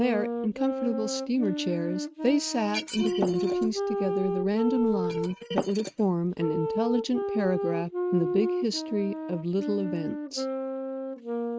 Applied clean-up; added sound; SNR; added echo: neural mask model RNNoise.